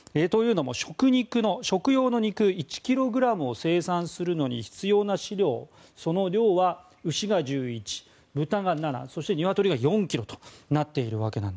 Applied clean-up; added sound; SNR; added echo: none; none; none; none.